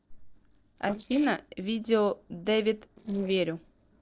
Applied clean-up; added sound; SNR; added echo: neural separator model SepFormer DNS4.